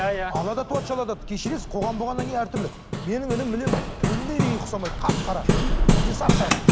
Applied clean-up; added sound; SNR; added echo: none; Hammer; -4 dB; none.